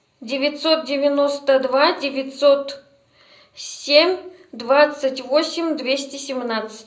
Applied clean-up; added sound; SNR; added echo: none; none; none; reverberation time 0.5 s.